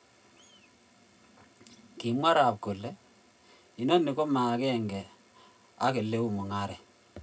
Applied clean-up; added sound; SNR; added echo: none; none; none; reverberation time 0.2 s.